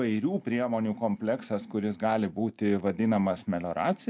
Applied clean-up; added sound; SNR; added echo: none; none; none; none.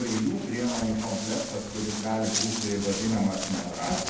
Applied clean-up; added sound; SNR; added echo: none; Walk, footsteps; 6 dB; reverberation time 0.8 s.